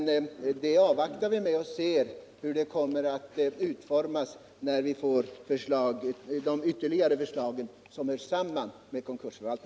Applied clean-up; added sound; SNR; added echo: none; none; none; none.